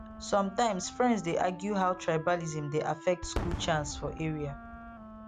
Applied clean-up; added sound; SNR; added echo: none; Fireworks + Wind instrument, woodwind instrument; 10 dB; none.